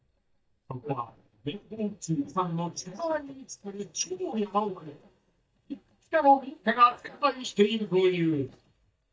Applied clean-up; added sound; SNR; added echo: neural mask model DeepFilterNet 3.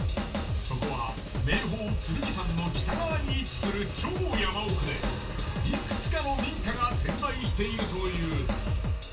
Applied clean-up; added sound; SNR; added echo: none; Drum / Drum kit; 3 dB; reverberation time 0.2 s.